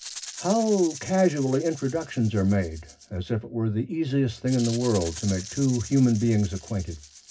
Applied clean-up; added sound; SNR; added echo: none; Rattle (instrument); 16 dB; reverberation time 0.4 s.